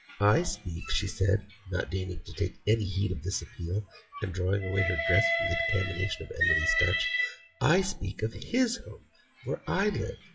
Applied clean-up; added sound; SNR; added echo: classical method WPE with log-MMSE.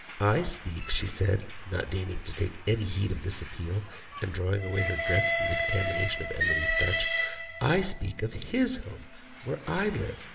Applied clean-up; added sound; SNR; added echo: none; Train; 4 dB; reverberation time 1.8 s.